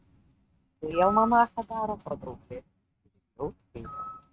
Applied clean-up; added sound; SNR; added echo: neural mask model RNNoise.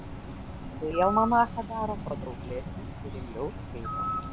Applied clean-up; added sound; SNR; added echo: none; Bird; 5 dB; none.